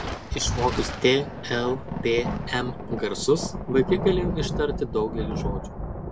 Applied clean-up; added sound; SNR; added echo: none; Thunder; 4 dB; none.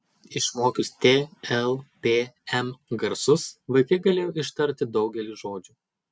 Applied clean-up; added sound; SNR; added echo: none; none; none; none.